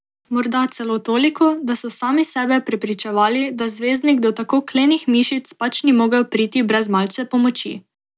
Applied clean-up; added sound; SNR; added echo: none; none; none; none.